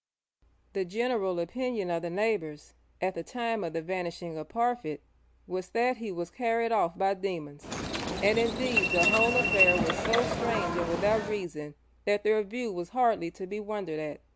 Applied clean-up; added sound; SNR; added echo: none; Subway, metro, underground; -1 dB; none.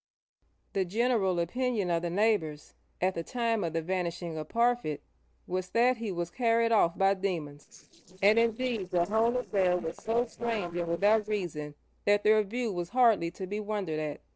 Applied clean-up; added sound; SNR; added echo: neural separator model SepFormer DNS4.